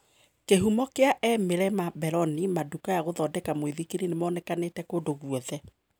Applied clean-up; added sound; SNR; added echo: none; none; none; none.